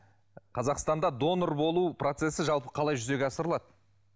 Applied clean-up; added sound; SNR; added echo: none; none; none; none.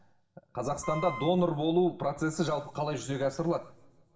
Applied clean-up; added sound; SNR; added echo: none; Wind instrument, woodwind instrument; 10 dB; reverberation time 1.6 s.